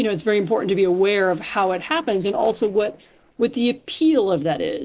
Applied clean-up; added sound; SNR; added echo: neural separator model SepFormer DNS4.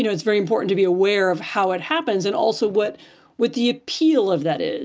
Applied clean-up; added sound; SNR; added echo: none; none; none; none.